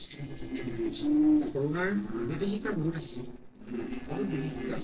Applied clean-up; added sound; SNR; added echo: neural separator model SepFormer DNS4.